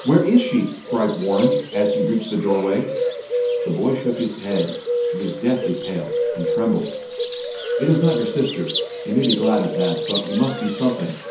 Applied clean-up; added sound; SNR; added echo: none; Bird; 2 dB; reverberation time 0.5 s.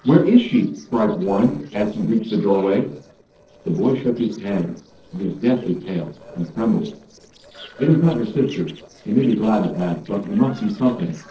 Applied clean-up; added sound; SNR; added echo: neural separator model SepFormer DNS4.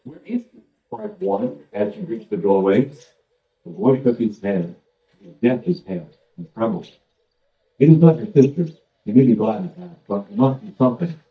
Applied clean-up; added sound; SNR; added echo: neural mask model DeepFilterNet 3.